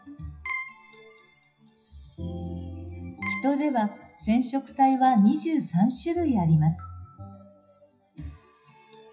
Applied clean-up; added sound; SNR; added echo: classical method WPE with log-MMSE.